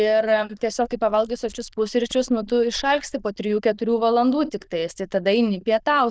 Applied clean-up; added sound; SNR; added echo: neural diffusion model UNIVERSE++.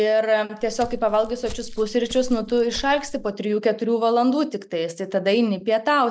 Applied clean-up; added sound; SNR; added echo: none; Walk, footsteps; 14 dB; none.